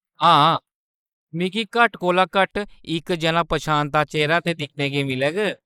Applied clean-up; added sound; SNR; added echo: neural mask model Resemble Enhance denoiser.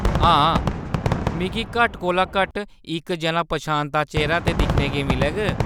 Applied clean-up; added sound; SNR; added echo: none; Fireworks; 2 dB; none.